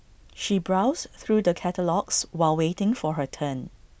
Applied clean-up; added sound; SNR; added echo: none; none; none; none.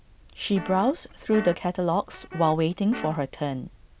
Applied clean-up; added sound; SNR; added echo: none; Guitar; 15 dB; none.